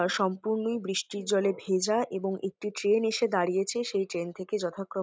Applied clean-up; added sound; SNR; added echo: none; none; none; none.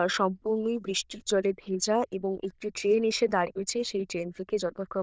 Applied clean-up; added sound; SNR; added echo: neural diffusion model UNIVERSE++.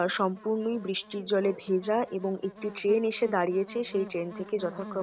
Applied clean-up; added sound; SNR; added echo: none; Buzz; 17 dB; none.